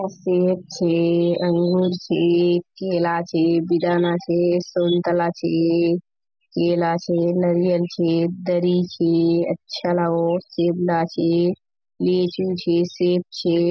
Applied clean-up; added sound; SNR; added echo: none; none; none; none.